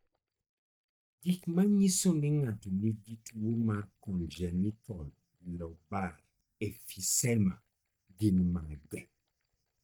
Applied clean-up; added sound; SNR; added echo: neural mask model DeepFilterNet 3.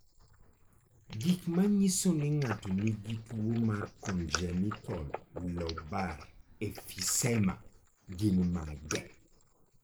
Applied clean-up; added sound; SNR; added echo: neural mask model Resemble Enhance denoiser.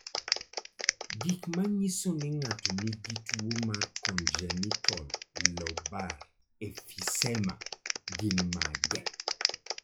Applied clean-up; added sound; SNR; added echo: classical method log-MMSE.